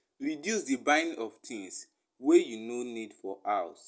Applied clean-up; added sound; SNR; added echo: none; none; none; none.